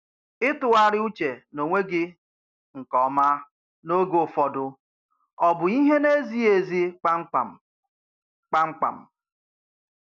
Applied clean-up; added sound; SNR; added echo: none; none; none; none.